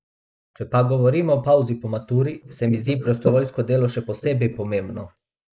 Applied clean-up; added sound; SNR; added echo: neural mask model Resemble Enhance denoiser.